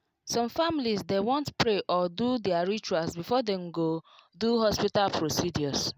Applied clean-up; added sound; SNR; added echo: none; none; none; none.